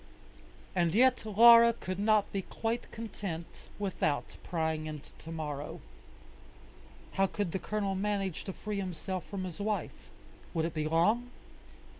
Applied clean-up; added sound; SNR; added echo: none; none; none; none.